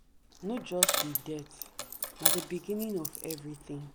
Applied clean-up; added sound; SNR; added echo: none; Coin (dropping); -4 dB; none.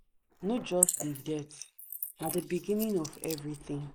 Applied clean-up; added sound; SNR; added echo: neural mask model Resemble Enhance denoiser.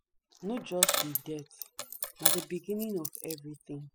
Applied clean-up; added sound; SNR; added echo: classical method spectral subtraction.